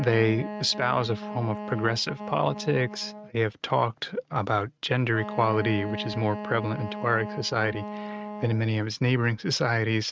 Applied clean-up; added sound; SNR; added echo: neural mask model RNNoise.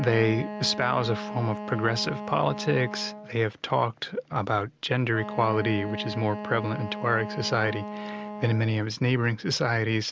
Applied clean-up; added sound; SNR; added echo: none; Wind instrument, woodwind instrument; 10 dB; none.